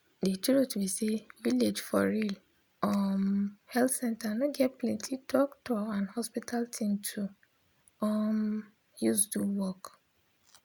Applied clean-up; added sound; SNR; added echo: none; none; none; none.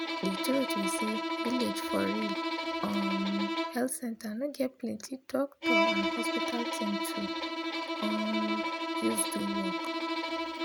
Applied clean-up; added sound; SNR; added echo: none; Bowed string instrument; -2 dB; none.